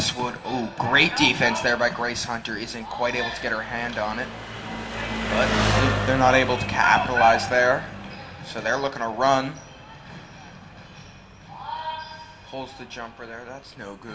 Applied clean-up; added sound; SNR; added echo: none; Engine; 8 dB; reverberation time 0.6 s.